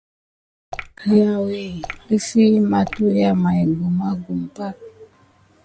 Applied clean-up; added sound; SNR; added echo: none; Drip / Water; 13 dB; none.